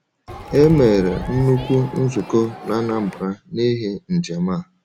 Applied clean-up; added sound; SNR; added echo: none; Crowd; 13 dB; none.